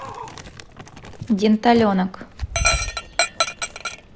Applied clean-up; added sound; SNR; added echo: none; Dog; 5 dB; none.